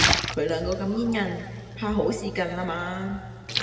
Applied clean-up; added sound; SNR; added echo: none; Splash, splatter; 2 dB; reverberation time 2.0 s.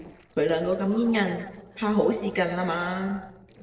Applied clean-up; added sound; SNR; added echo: neural separator model SepFormer DNS4.